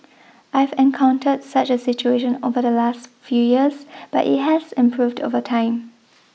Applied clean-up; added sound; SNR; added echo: none; none; none; none.